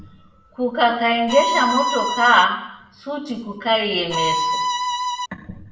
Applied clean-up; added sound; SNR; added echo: none; Bowed string instrument; 1 dB; reverberation time 0.7 s.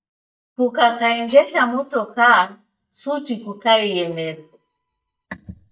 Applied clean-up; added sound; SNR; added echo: neural mask model DeepFilterNet 3.